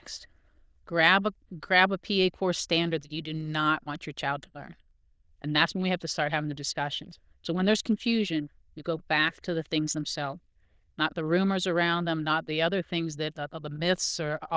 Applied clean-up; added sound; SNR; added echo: neural diffusion model UNIVERSE++.